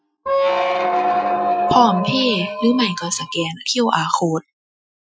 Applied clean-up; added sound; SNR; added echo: classical method Wiener filter.